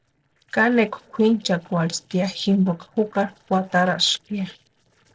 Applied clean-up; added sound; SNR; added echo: neural separator model SepFormer DNS4.